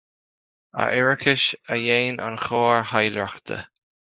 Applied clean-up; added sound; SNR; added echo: neural mask model Resemble Enhance denoiser.